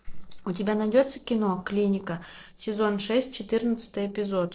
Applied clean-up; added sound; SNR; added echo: neural separator model SepFormer DNS4.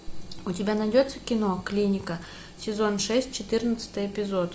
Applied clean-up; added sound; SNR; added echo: none; none; none; none.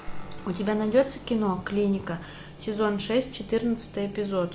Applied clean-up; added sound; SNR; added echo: none; Guitar; 20 dB; none.